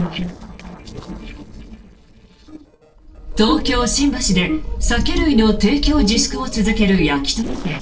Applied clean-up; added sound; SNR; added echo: neural separator model SepFormer DNS4.